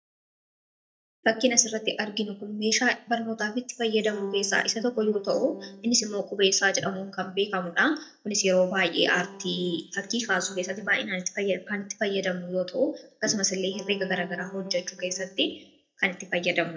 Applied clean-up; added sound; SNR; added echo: neural mask model DeepFilterNet 3.